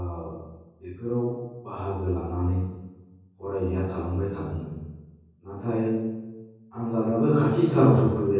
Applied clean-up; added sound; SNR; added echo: none; none; none; reverberation time 1.3 s.